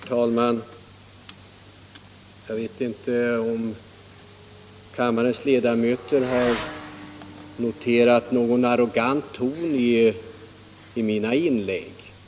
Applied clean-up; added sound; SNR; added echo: none; Motorcycle / Accelerating, revving, vroom; 19 dB; none.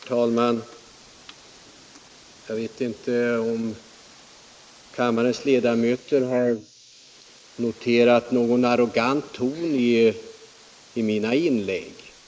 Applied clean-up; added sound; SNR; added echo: neural mask model Resemble Enhance denoiser.